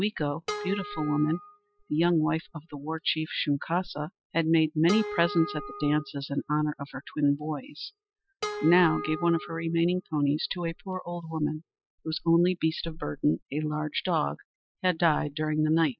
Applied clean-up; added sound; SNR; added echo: classical method spectral subtraction.